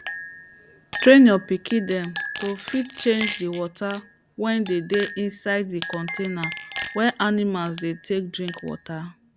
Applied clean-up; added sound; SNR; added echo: none; Chink, clink; 10 dB; none.